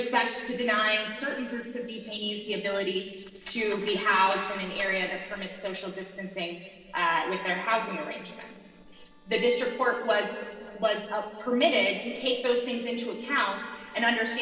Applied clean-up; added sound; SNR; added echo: neural separator model SepFormer DNS4.